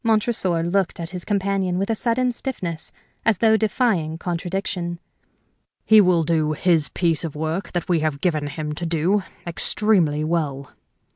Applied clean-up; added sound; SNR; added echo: none; none; none; none.